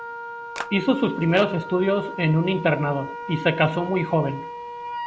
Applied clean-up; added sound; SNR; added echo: none; Wind instrument, woodwind instrument + Clapping; 11 dB; none.